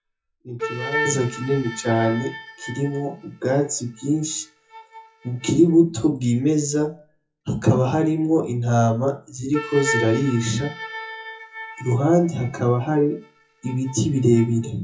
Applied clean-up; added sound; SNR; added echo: classical method WPE with log-MMSE.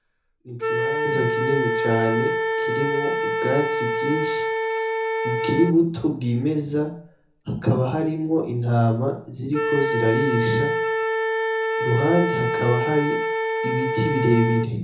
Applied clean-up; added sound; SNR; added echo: none; Wind instrument, woodwind instrument; 1 dB; reverberation time 0.6 s.